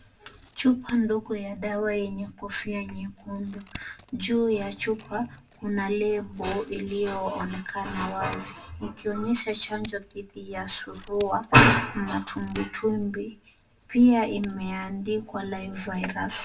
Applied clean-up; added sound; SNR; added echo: none; Scissors; 16 dB; reverberation time 0.2 s.